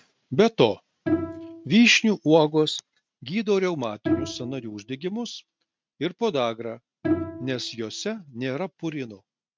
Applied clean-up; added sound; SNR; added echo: neural mask model RNNoise.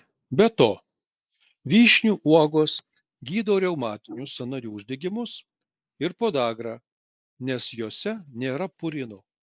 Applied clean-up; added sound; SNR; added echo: neural mask model Resemble Enhance denoiser.